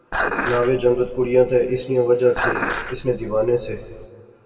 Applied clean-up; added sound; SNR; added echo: none; Dishes, pots, and pans; 6 dB; reverberation time 1.7 s.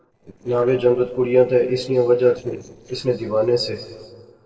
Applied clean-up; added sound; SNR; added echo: neural separator model SepFormer DNS4.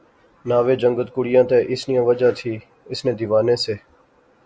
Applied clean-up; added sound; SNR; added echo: none; none; none; none.